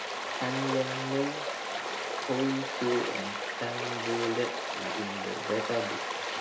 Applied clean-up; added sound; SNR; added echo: none; Stream; 1 dB; reverberation time 0.2 s.